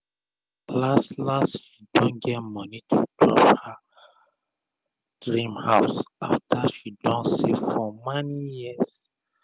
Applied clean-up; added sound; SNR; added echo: none; none; none; none.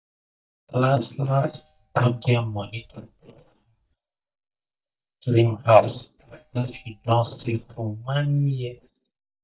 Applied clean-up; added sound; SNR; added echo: neural mask model DeepFilterNet 3.